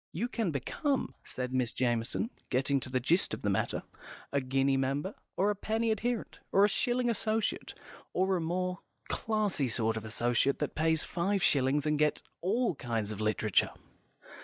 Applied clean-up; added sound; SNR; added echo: neural mask model DeepFilterNet 3.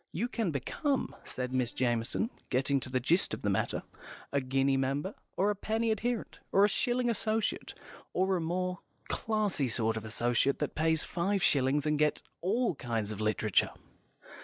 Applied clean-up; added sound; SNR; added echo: neural separator model SepFormer DNS4.